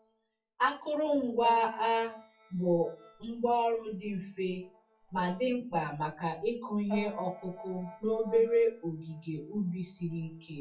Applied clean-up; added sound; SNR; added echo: classical method WPE with log-MMSE.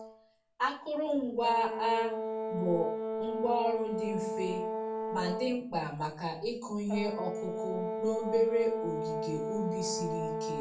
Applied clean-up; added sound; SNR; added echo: none; Brass instrument; 3 dB; reverberation time 0.3 s.